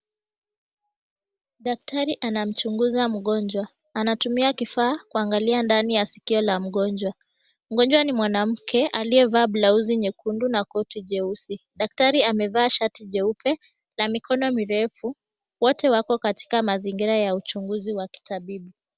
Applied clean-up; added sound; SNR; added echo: none; none; none; none.